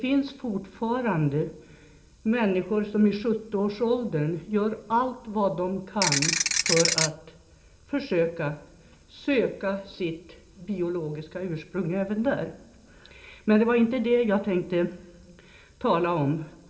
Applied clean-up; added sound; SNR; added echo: none; Ratchet, pawl / Percussion; -2 dB; reverberation time 1.2 s.